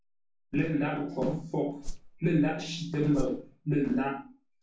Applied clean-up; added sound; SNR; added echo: none; Whoosh, swoosh, swish; 6 dB; reverberation time 0.3 s.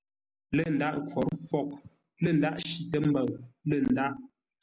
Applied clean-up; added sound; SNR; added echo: none; none; none; none.